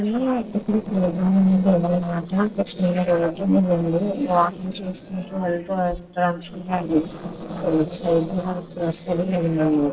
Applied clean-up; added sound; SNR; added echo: neural separator model SepFormer DNS4.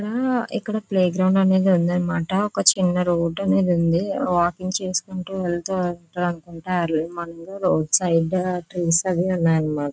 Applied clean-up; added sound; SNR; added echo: none; none; none; none.